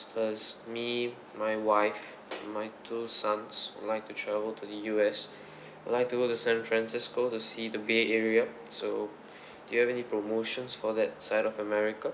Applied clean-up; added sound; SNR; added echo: none; none; none; none.